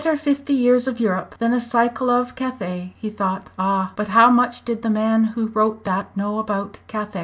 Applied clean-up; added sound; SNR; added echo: none; none; none; none.